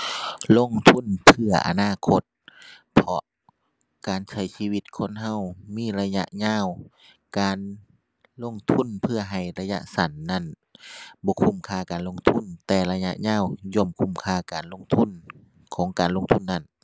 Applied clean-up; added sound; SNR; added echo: none; none; none; none.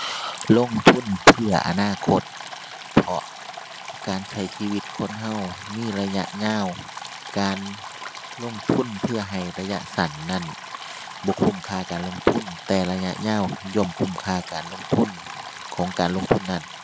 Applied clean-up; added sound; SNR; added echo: none; Stream; 13 dB; none.